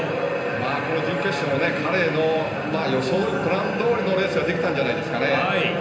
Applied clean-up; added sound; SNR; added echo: none; none; none; reverberation time 0.9 s.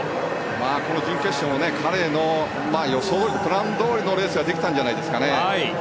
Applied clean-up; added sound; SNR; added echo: none; none; none; none.